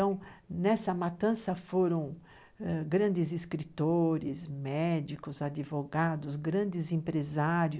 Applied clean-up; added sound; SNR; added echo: none; none; none; none.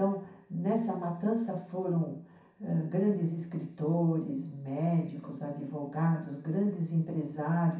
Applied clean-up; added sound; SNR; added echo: none; none; none; reverberation time 0.6 s.